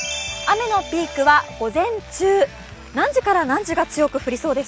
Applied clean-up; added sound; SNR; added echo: none; none; none; none.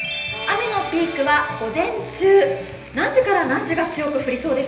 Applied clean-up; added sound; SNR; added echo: none; Harmonica; 18 dB; reverberation time 1.4 s.